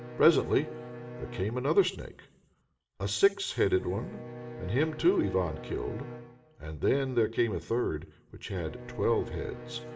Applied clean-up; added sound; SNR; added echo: none; Bowed string instrument; 14 dB; reverberation time 0.7 s.